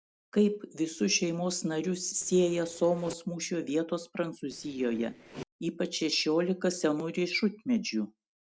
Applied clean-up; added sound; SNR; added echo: neural separator model SepFormer DNS4.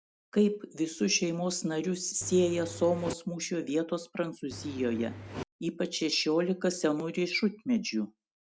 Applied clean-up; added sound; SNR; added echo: none; Engine; 12 dB; none.